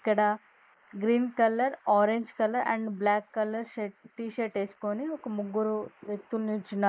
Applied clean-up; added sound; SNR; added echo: neural mask model Resemble Enhance denoiser.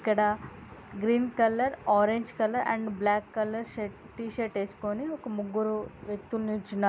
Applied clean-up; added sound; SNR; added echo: none; none; none; none.